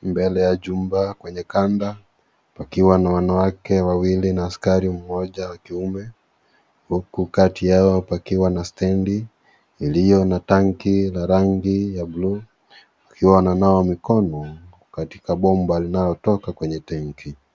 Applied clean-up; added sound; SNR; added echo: none; none; none; none.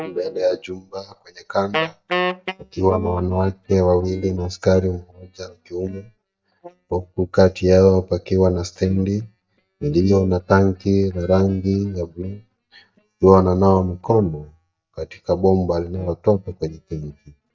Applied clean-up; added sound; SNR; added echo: neural mask model DeepFilterNet 3.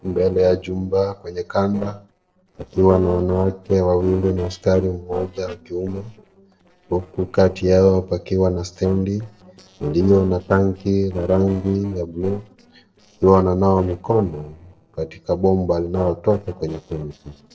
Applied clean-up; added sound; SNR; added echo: neural separator model SepFormer DNS4.